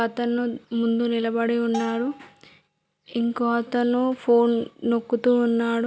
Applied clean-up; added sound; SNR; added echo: none; Bell; 17 dB; none.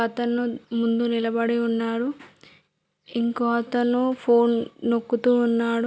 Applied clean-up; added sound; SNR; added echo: none; none; none; none.